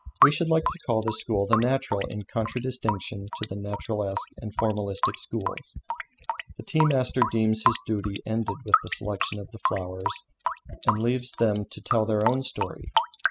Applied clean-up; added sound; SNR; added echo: classical method spectral subtraction.